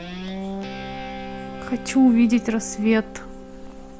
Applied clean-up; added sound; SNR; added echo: none; Guitar; 11 dB; none.